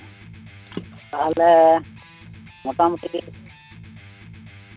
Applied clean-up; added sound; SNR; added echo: none; Water / Splash, splatter + Electric guitar; 19 dB; none.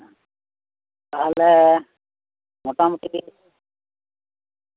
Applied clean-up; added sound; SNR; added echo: none; none; none; none.